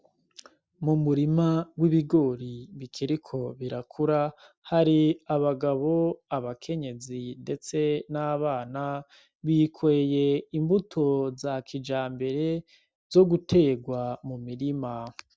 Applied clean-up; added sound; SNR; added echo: none; none; none; none.